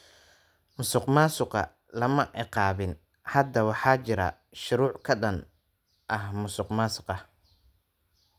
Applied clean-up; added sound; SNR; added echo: none; none; none; none.